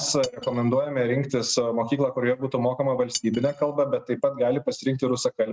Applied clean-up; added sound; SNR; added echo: neural mask model RNNoise.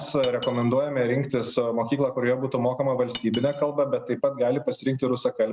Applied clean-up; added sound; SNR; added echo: none; Cutlery, silverware; 13 dB; none.